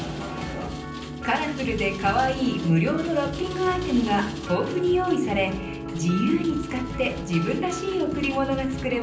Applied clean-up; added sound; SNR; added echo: none; Rain; 19 dB; reverberation time 0.6 s.